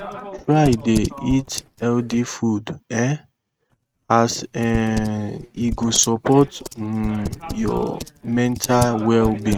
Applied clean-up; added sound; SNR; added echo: neural mask model RNNoise.